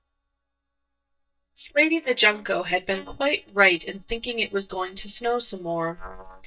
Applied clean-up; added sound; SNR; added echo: neural mask model DeepFilterNet 3.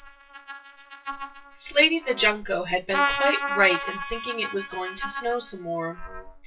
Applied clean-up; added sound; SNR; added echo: classical method WPE with log-MMSE.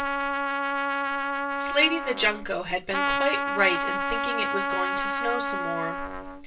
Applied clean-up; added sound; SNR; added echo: none; Trumpet; -1 dB; reverberation time 0.1 s.